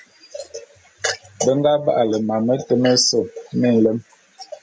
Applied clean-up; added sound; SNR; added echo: none; none; none; none.